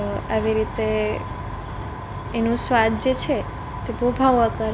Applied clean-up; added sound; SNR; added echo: none; none; none; none.